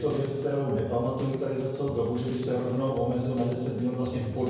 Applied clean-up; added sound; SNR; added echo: none; Drum kit; 15 dB; reverberation time 1.0 s.